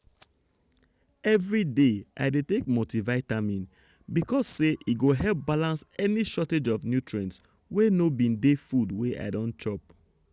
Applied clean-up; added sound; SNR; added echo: none; none; none; none.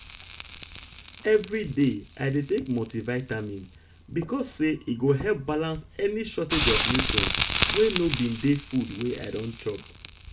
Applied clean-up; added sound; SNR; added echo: none; Crackle; 5 dB; reverberation time 0.2 s.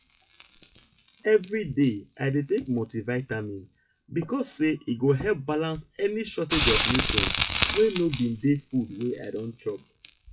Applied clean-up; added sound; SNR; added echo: classical method WPE with log-MMSE.